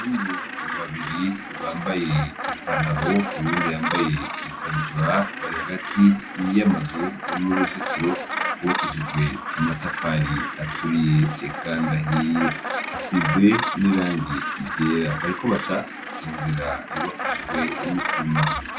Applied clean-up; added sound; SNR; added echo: none; Gull, seagull; 5 dB; none.